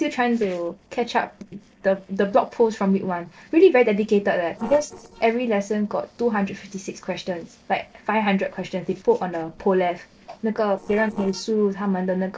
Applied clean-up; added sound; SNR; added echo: neural separator model SepFormer DNS4.